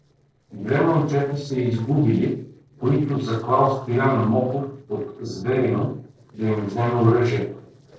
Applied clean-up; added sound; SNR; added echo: neural separator model SepFormer DNS4.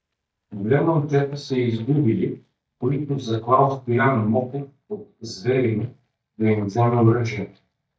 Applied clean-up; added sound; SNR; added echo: neural mask model DeepFilterNet 3.